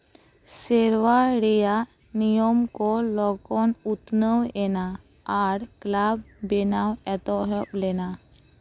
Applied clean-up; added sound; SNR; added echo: none; none; none; none.